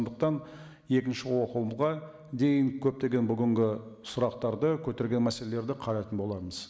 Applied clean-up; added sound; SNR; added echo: none; none; none; none.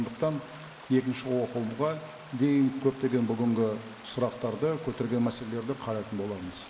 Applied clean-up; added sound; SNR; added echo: none; Stream; 18 dB; reverberation time 1.1 s.